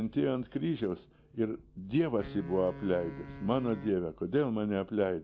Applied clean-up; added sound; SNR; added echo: none; Wind instrument, woodwind instrument; 16 dB; none.